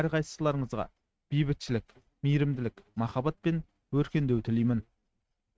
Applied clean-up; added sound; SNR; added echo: neural mask model RNNoise.